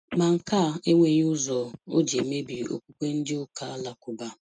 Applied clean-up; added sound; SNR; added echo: neural mask model RNNoise.